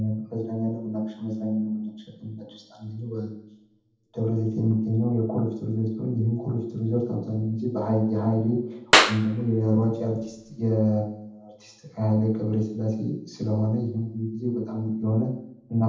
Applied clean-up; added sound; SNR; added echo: none; Clapping; -2 dB; reverberation time 0.8 s.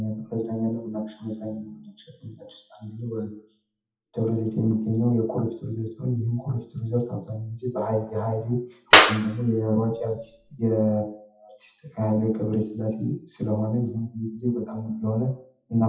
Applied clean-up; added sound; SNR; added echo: classical method WPE with log-MMSE.